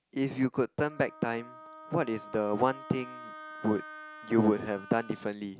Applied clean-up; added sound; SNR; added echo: none; Wind instrument, woodwind instrument; 17 dB; none.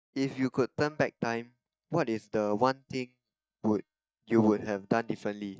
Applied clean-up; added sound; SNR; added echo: neural mask model DeepFilterNet 3.